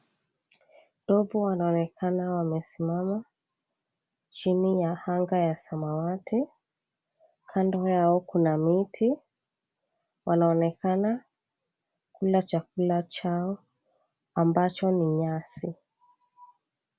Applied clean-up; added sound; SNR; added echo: none; none; none; none.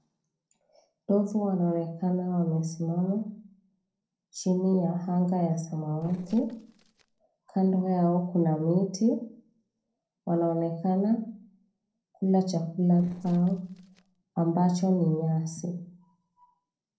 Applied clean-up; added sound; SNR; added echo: neural separator model SepFormer DNS4.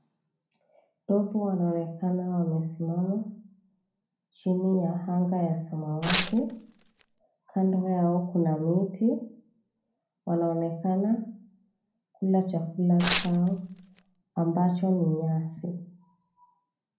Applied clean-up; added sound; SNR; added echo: none; Tearing; 2 dB; reverberation time 0.6 s.